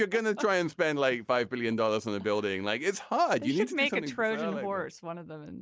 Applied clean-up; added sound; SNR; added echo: none; none; none; none.